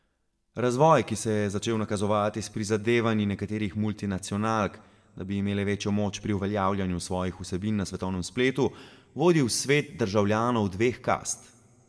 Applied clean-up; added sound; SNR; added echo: none; none; none; reverberation time 0.9 s.